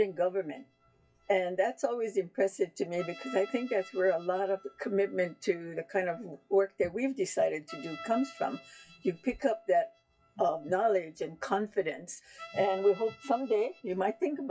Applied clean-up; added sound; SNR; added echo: classical method WPE with log-MMSE.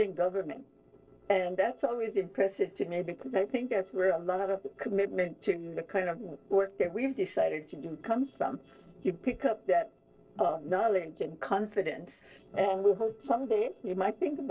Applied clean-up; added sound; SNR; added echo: neural separator model SepFormer DNS4.